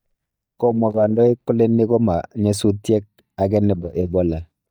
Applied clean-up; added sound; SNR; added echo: neural mask model DeepFilterNet 3.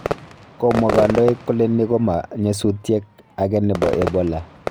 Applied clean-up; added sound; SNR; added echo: none; Fireworks; 8 dB; none.